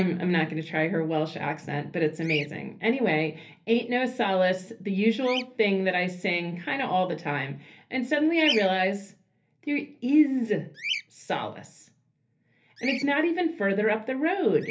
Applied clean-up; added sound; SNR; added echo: none; Bird vocalization, bird call, bird song; 14 dB; reverberation time 0.3 s.